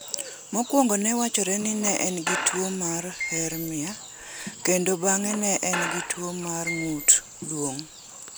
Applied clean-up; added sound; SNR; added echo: none; Squeak / Screech; 9 dB; none.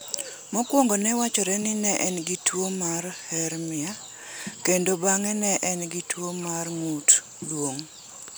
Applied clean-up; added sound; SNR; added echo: none; none; none; none.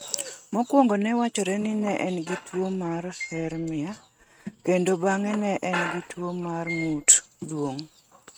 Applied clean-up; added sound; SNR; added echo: neural mask model RNNoise.